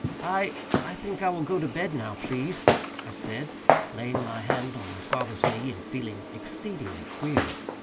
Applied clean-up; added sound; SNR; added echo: none; Walk, footsteps; -3 dB; none.